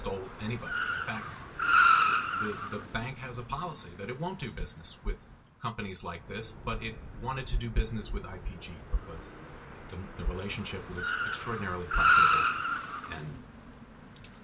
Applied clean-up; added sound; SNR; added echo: none; Car; -5 dB; reverberation time 0.2 s.